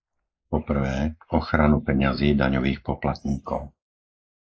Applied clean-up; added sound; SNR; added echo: neural mask model Resemble Enhance denoiser.